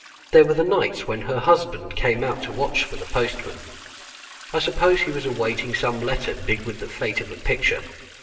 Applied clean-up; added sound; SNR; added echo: none; Toilet flush; 20 dB; reverberation time 1.3 s.